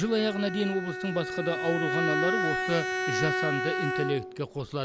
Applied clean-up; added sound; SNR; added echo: none; Bowed string instrument; 1 dB; none.